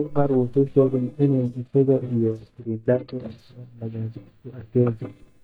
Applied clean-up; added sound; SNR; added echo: neural mask model DeepFilterNet 3.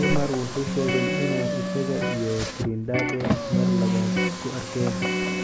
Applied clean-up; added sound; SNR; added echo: none; Electric guitar + Car; -3 dB; none.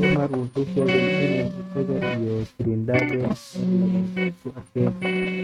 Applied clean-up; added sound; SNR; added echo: neural mask model RNNoise.